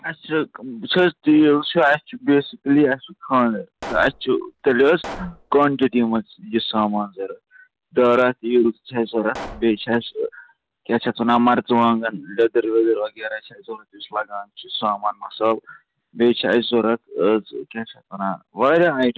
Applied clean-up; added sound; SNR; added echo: none; Explosion; 17 dB; none.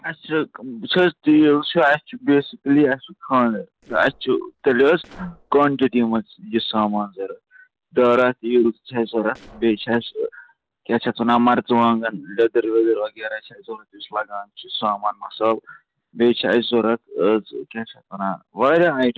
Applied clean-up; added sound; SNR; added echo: neural separator model SepFormer DNS4.